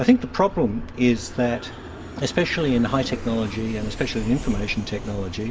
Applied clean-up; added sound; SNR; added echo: none; Aircraft; 16 dB; reverberation time 1.4 s.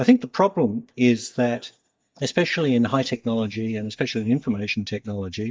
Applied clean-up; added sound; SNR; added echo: neural mask model DeepFilterNet 3.